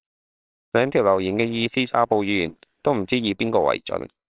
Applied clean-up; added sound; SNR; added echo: neural separator model SepFormer WHAMR!.